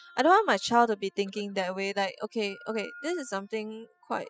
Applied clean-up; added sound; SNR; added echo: classical method spectral subtraction.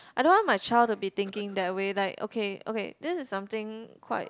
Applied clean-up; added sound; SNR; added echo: none; none; none; none.